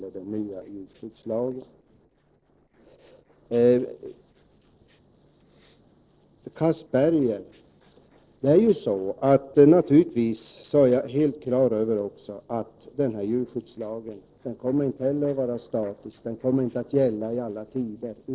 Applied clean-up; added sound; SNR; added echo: neural separator model SepFormer DNS4.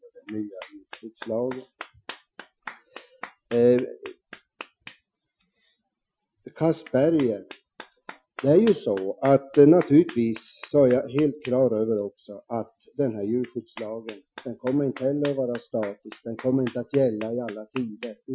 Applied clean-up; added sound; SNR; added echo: classical method Wiener filter.